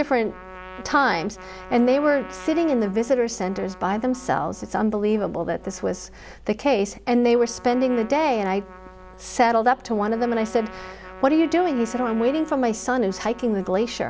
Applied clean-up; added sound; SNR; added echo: none; Trumpet; 19 dB; none.